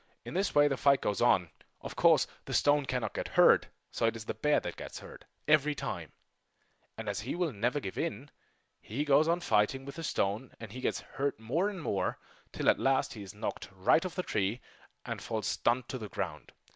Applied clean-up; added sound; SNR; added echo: none; none; none; none.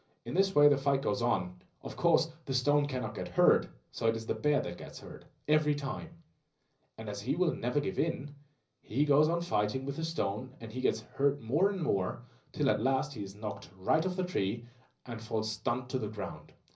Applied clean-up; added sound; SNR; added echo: none; none; none; reverberation time 0.5 s.